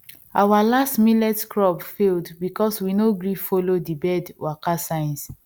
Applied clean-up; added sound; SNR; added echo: none; none; none; none.